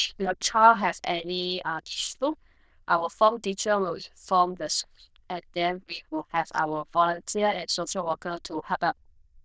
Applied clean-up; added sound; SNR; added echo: neural diffusion model UNIVERSE++.